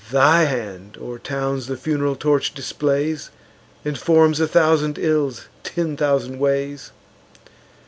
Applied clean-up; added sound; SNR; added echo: none; none; none; none.